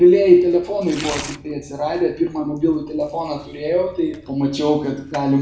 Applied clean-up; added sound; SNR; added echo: none; Tearing; 19 dB; reverberation time 0.5 s.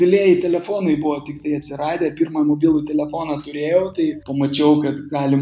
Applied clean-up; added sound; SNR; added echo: none; none; none; none.